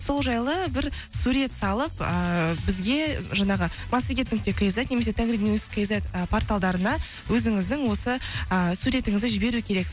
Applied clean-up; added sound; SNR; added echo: none; none; none; none.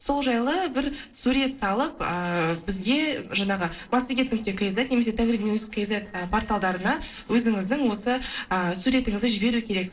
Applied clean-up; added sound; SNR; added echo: neural separator model SepFormer DNS4.